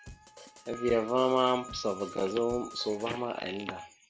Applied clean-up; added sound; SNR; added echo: none; Wind instrument, woodwind instrument + Drum kit; 15 dB; none.